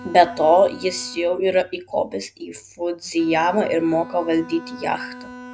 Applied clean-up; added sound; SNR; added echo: none; Bowed string instrument; 18 dB; none.